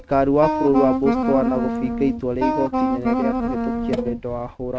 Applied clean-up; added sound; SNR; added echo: neural mask model RNNoise.